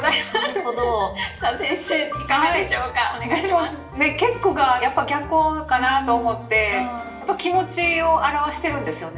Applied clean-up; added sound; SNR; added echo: none; none; none; reverberation time 1.3 s.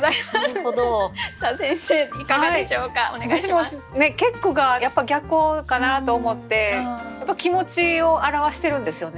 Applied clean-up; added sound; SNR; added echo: none; none; none; none.